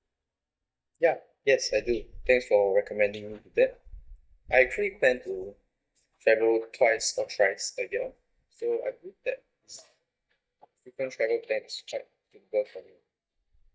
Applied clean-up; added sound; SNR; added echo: neural mask model DeepFilterNet 3.